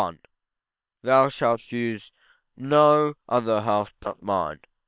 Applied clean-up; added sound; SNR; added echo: neural separator model SepFormer WHAM!.